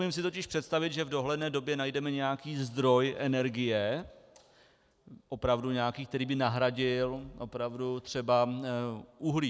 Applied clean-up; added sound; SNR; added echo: none; none; none; none.